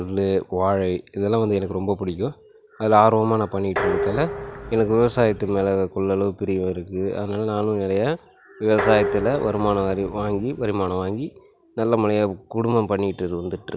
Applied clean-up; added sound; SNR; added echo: none; Dishes, pots, and pans; 8 dB; none.